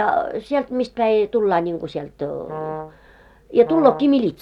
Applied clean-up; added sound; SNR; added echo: none; Brass instrument; 11 dB; none.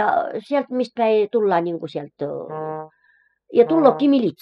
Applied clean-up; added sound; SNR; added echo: classical method spectral subtraction.